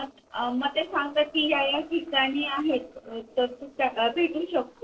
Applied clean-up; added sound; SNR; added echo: neural separator model SepFormer DNS4.